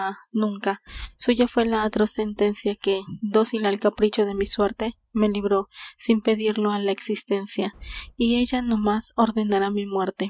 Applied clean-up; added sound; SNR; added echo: neural mask model RNNoise.